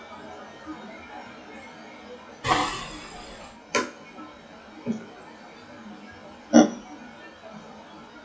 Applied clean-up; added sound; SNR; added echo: classical method WPE with log-MMSE.